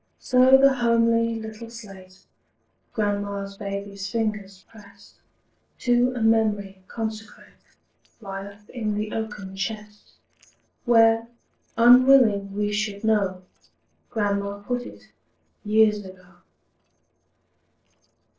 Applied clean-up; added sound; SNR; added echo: neural separator model SepFormer DNS4.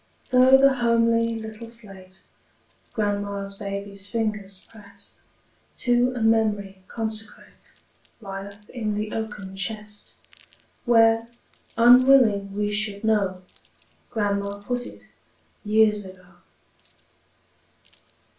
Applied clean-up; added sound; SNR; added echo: none; Wind chime; 17 dB; reverberation time 0.3 s.